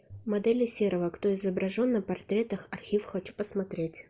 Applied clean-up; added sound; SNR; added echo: none; none; none; none.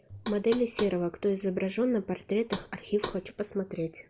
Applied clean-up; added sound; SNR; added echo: none; Knock; 14 dB; none.